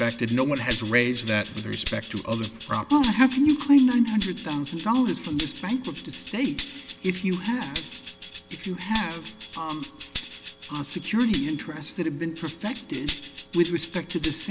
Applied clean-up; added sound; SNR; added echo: none; Tambourine; 13 dB; none.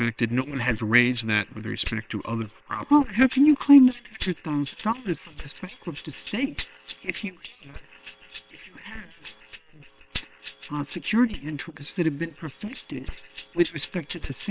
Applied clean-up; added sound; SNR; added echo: neural separator model SepFormer WHAM!.